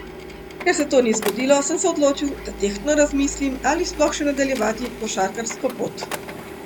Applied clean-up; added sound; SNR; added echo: none; Printer; 12 dB; none.